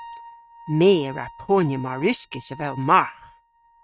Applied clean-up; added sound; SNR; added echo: neural mask model RNNoise.